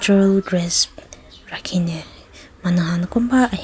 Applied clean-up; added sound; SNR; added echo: none; none; none; none.